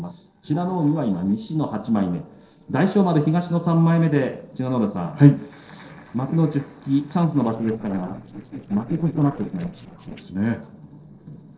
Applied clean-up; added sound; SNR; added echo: neural separator model SepFormer DNS4.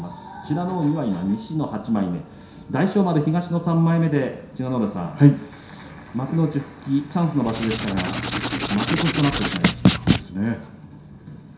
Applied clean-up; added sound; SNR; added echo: none; Writing; 0 dB; reverberation time 0.7 s.